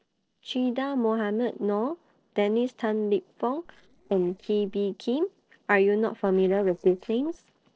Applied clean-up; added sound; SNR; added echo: neural separator model SepFormer DNS4.